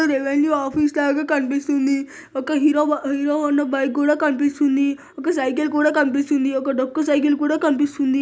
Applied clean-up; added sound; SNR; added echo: none; none; none; none.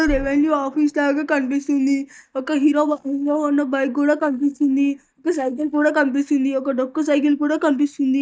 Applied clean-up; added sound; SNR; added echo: neural mask model DeepFilterNet 3.